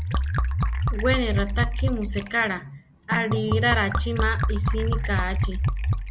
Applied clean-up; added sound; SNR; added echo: none; Liquid; -3 dB; none.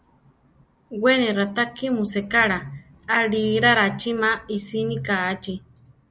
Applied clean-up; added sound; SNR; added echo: none; none; none; none.